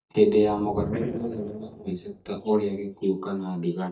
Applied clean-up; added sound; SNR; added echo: neural mask model DeepFilterNet 3.